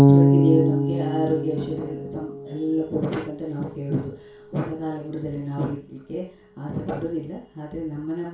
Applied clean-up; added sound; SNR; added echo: none; Bass guitar; -3 dB; reverberation time 0.3 s.